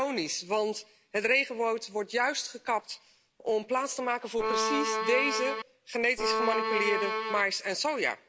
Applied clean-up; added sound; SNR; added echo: none; Bowed string instrument; -1 dB; none.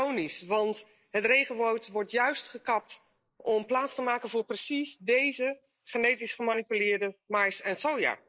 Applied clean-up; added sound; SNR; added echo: neural mask model Resemble Enhance denoiser.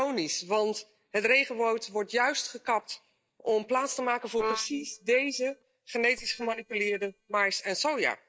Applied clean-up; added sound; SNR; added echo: neural mask model DeepFilterNet 3.